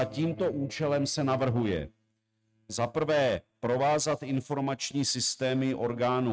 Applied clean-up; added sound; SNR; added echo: neural mask model RNNoise.